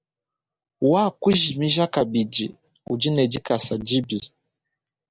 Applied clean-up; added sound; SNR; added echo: none; none; none; none.